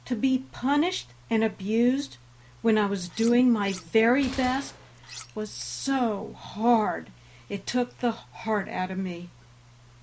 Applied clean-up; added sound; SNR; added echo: none; Gunshot, gunfire + Cutlery, silverware; 17 dB; none.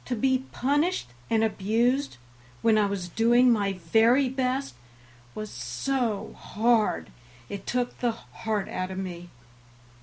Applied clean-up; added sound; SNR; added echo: none; none; none; none.